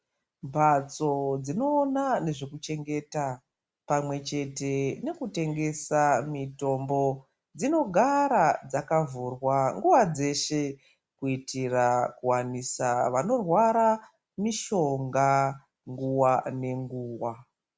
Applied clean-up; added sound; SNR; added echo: none; none; none; none.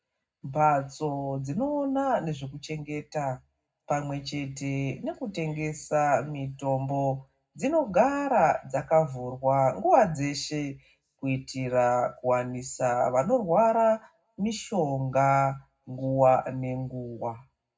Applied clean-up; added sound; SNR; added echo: none; none; none; reverberation time 0.3 s.